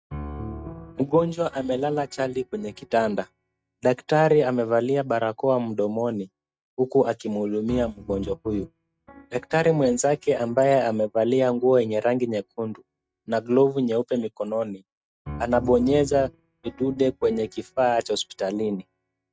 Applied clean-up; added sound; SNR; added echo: neural mask model RNNoise.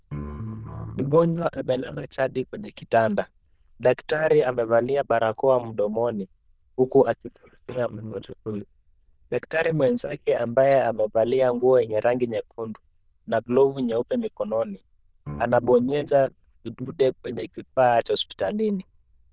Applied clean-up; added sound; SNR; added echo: neural diffusion model UNIVERSE++.